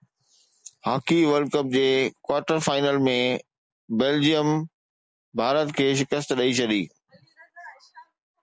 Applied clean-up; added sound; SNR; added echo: none; none; none; none.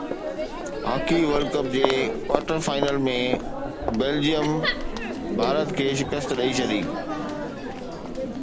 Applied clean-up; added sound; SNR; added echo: none; Crowd; 2 dB; none.